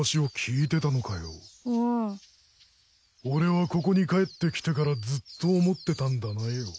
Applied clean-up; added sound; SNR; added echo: none; none; none; none.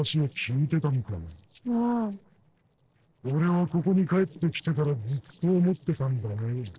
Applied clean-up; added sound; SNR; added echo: neural separator model SepFormer DNS4.